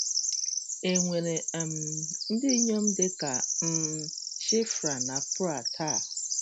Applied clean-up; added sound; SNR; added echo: none; Bird vocalization, bird call, bird song; 0 dB; none.